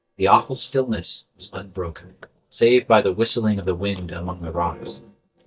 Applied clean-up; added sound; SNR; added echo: neural mask model DeepFilterNet 3.